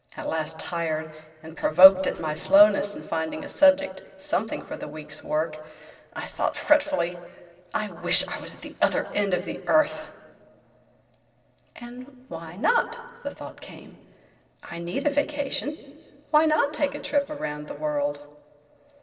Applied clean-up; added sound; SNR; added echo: neural separator model SepFormer DNS4.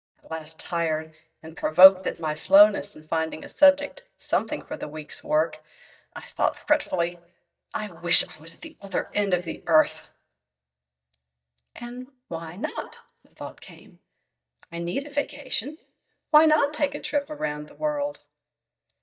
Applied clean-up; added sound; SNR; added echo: neural mask model DeepFilterNet 3.